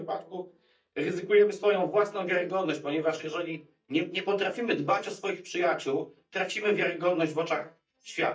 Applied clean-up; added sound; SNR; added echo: neural mask model DeepFilterNet 3.